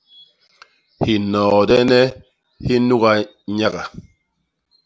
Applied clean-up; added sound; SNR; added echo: none; none; none; none.